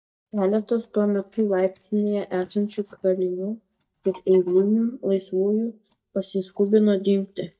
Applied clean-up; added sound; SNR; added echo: neural mask model DeepFilterNet 3.